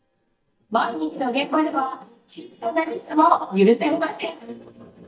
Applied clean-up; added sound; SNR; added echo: neural mask model DeepFilterNet 3.